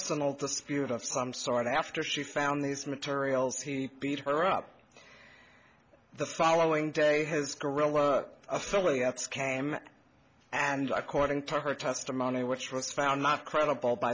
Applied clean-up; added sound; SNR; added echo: none; none; none; none.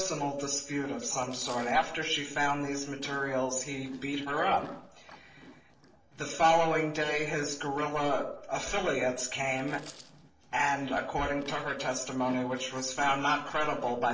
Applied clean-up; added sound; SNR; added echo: neural separator model SepFormer DNS4.